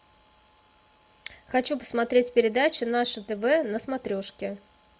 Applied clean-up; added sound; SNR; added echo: none; none; none; none.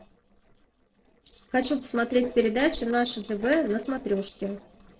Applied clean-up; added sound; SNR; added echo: neural separator model SepFormer DNS4.